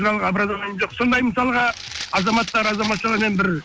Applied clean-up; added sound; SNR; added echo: none; Rattle (instrument); 12 dB; none.